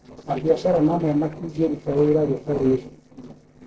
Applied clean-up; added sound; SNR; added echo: neural separator model SepFormer DNS4.